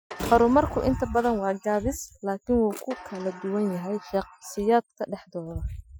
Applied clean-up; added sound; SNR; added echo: classical method Wiener filter.